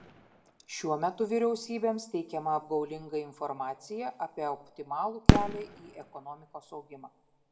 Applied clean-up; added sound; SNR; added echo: none; Fireworks; -1 dB; reverberation time 1.0 s.